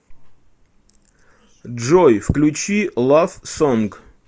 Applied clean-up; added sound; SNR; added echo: none; none; none; none.